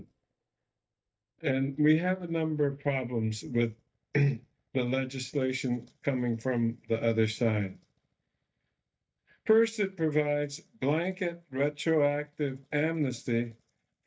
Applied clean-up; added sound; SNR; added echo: neural mask model DeepFilterNet 3.